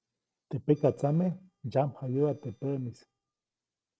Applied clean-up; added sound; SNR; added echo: neural separator model SepFormer DNS4.